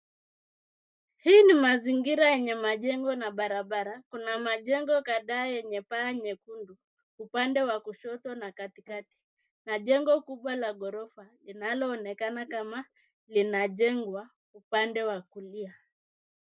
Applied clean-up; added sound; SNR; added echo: neural mask model Resemble Enhance denoiser.